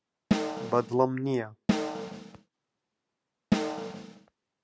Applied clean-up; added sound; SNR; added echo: none; Snare drum; -3 dB; none.